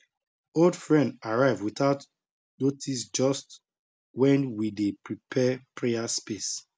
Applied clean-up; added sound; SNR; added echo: none; none; none; none.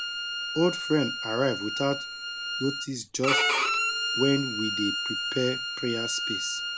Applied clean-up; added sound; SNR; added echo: none; Bowed string instrument; 0 dB; none.